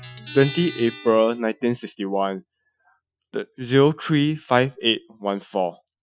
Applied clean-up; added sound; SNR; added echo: classical method Wiener filter.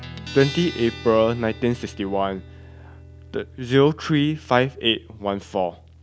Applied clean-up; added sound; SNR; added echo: none; Guitar; 16 dB; none.